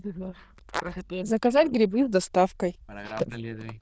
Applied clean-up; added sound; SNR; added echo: neural diffusion model UNIVERSE++.